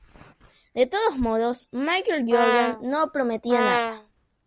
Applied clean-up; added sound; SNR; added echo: none; Brass instrument; 1 dB; none.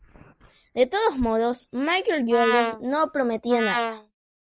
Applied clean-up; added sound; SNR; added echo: neural mask model Resemble Enhance denoiser.